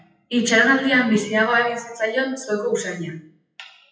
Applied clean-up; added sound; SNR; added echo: classical method WPE with log-MMSE.